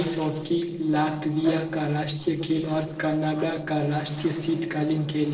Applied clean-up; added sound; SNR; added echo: neural separator model SepFormer DNS4.